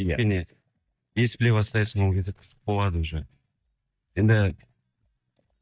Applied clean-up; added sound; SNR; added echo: neural mask model DeepFilterNet 3.